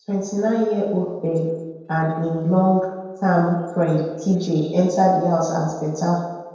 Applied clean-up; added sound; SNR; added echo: neural separator model SepFormer DNS4.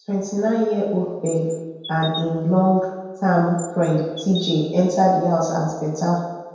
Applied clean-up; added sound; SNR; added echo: none; Chirp, tweet; 16 dB; reverberation time 1.1 s.